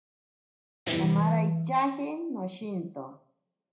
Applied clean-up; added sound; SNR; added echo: none; Guitar; -3 dB; reverberation time 0.4 s.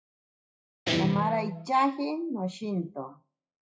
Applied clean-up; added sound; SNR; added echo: classical method WPE with log-MMSE.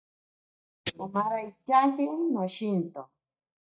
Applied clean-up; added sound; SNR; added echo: neural mask model DeepFilterNet 3.